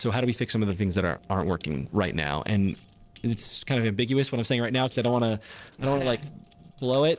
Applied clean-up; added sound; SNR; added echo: neural separator model SepFormer DNS4.